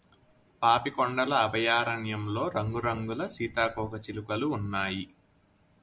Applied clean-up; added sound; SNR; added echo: none; none; none; none.